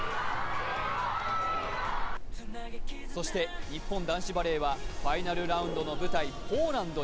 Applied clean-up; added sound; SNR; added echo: none; Wind; 0 dB; none.